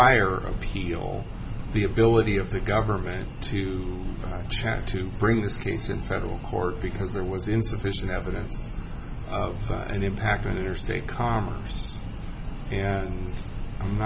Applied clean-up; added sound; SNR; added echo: none; none; none; none.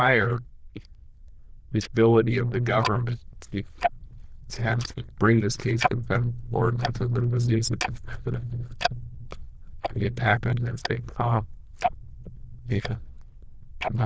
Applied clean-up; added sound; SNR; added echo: neural diffusion model UNIVERSE++.